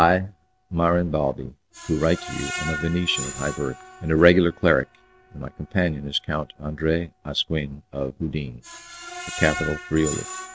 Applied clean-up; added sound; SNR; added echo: none; Screech; 13 dB; none.